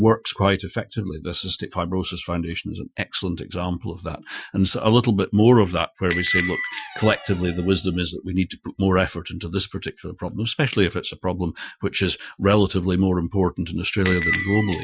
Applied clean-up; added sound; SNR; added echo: classical method Wiener filter.